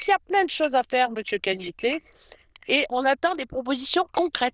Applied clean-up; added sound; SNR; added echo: neural diffusion model UNIVERSE++.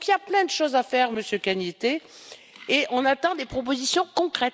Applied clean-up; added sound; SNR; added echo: none; none; none; none.